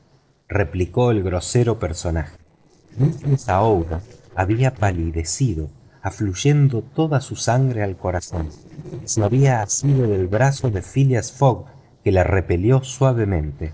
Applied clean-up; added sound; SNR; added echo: neural separator model SepFormer DNS4.